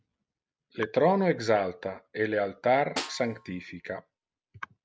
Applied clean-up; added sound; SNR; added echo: none; Snare drum; 12 dB; none.